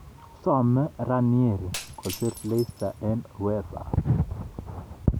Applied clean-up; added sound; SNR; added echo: none; Shatter; 17 dB; none.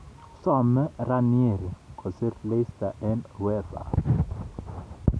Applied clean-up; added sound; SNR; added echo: none; none; none; none.